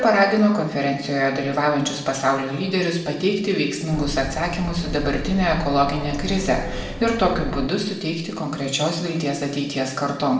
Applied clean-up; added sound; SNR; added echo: none; Subway, metro, underground; 7 dB; reverberation time 0.9 s.